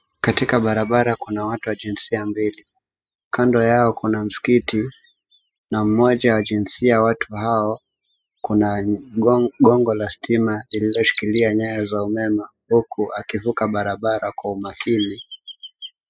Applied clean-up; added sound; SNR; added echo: classical method spectral subtraction.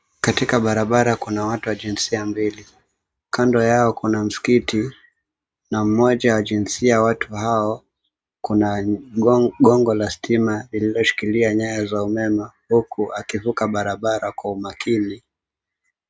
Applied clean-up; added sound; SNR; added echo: none; none; none; none.